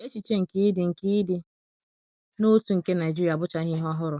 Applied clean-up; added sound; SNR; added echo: none; none; none; none.